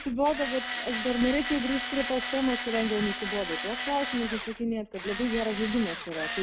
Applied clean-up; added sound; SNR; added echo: none; Tools; 5 dB; none.